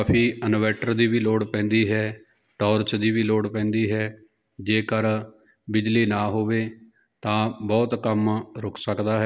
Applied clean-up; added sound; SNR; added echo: none; none; none; none.